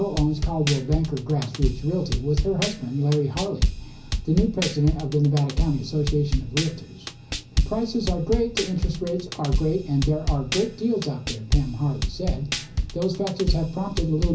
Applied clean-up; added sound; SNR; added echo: none; Drum kit; 2 dB; reverberation time 0.5 s.